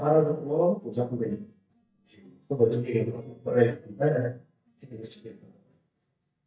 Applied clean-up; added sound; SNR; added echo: neural mask model DeepFilterNet 3.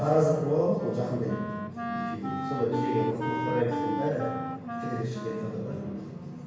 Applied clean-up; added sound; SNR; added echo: none; Wind instrument, woodwind instrument; 6 dB; reverberation time 1.0 s.